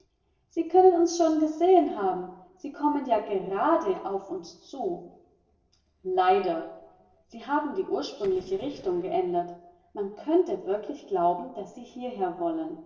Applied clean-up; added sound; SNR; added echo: neural separator model SepFormer DNS4.